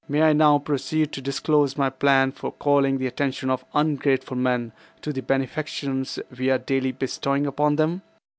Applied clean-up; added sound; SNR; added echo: none; none; none; none.